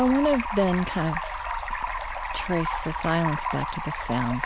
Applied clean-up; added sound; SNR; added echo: none; Stream; 4 dB; none.